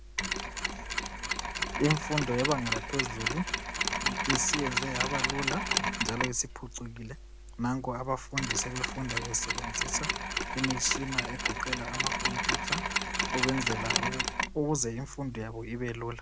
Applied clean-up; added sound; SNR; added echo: none; Mechanisms; -1 dB; none.